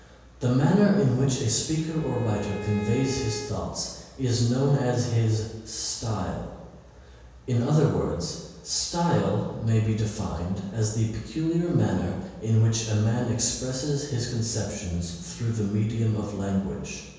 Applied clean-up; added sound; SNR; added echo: none; Bowed string instrument; 14 dB; reverberation time 1.2 s.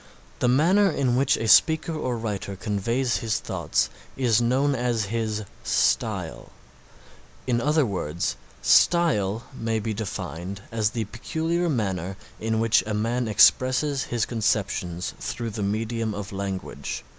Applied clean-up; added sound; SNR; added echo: none; none; none; none.